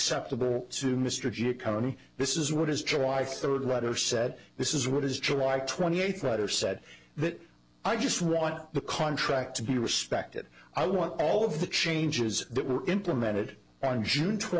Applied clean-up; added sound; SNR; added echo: none; none; none; none.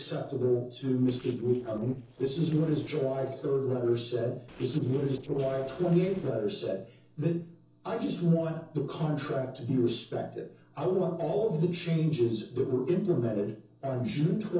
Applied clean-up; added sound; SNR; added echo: neural separator model SepFormer DNS4.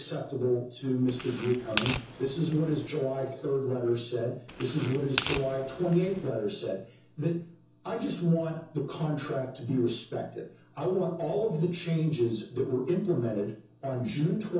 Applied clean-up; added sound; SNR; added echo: none; Tearing; 6 dB; reverberation time 0.6 s.